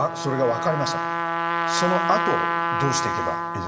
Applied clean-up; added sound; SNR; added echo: none; Trumpet; -1 dB; reverberation time 1.0 s.